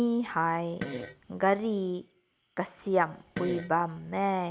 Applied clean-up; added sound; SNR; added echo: none; Fart; 13 dB; none.